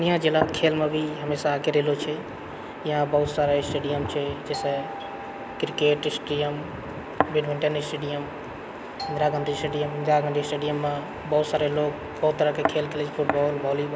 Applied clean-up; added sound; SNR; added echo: none; Doorbell; 14 dB; none.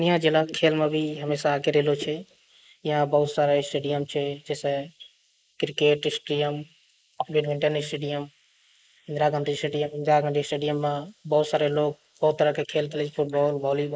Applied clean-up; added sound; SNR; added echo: neural mask model Resemble Enhance denoiser.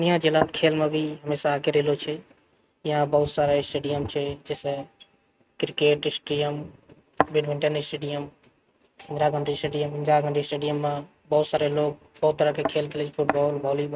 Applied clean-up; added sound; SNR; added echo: neural mask model RNNoise.